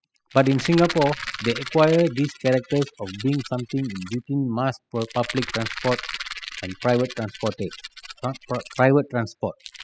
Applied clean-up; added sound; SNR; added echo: classical method spectral subtraction.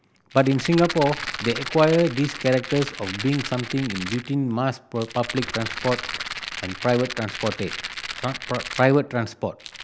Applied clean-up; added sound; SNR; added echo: none; Rattle; 10 dB; none.